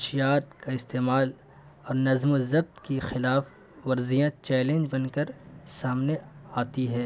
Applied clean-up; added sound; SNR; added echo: none; none; none; none.